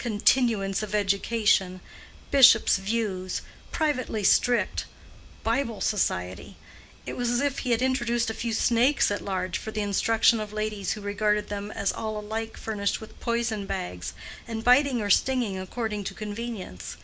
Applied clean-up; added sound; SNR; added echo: none; none; none; none.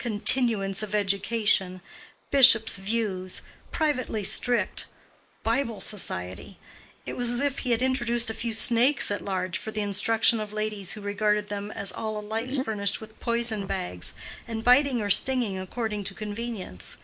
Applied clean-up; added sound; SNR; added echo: neural mask model Resemble Enhance denoiser.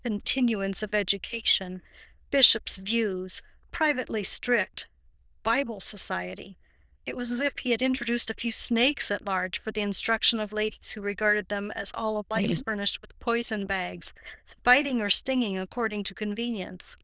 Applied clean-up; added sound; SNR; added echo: neural diffusion model UNIVERSE++.